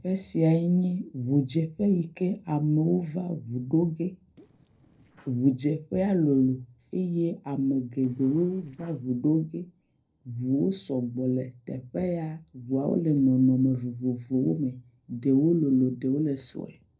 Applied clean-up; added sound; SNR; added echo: neural separator model SepFormer DNS4.